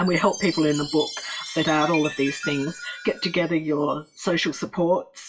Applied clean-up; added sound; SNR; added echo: classical method WPE with log-MMSE.